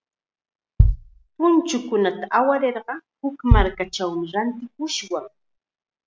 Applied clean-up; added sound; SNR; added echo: none; Bass drum; -1 dB; none.